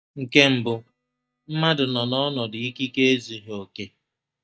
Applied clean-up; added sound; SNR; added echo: neural mask model DeepFilterNet 3.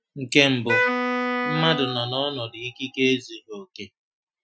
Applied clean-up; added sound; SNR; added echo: classical method Wiener filter.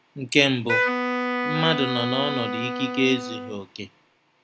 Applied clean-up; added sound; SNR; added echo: none; Wind instrument, woodwind instrument; 2 dB; none.